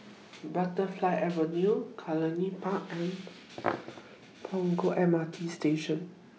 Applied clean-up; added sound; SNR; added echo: none; none; none; none.